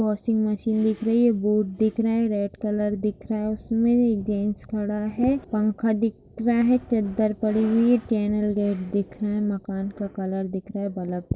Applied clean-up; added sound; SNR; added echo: none; none; none; none.